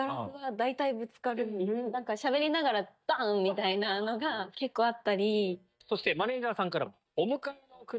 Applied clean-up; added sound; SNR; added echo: neural mask model DeepFilterNet 3.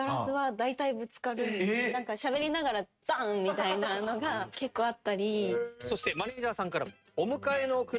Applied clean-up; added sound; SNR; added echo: neural mask model RNNoise.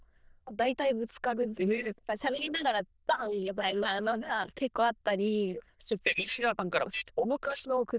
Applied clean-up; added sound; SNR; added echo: neural diffusion model UNIVERSE++.